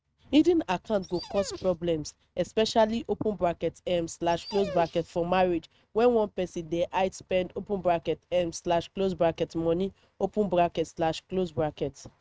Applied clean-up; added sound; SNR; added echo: neural mask model RNNoise.